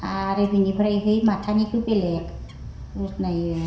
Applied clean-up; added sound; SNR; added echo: none; Bird; 14 dB; reverberation time 0.7 s.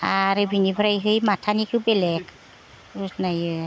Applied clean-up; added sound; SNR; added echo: none; none; none; none.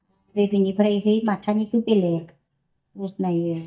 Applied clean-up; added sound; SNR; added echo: neural mask model DeepFilterNet 3.